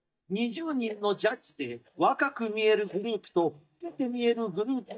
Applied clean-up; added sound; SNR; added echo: neural mask model DeepFilterNet 3.